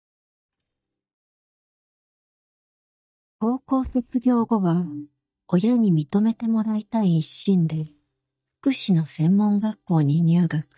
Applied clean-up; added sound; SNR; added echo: neural mask model DeepFilterNet 3.